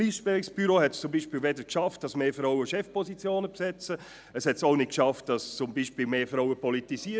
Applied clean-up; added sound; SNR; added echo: none; none; none; none.